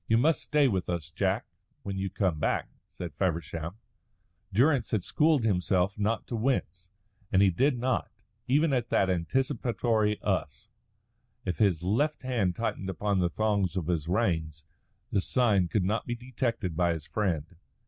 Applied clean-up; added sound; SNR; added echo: none; none; none; none.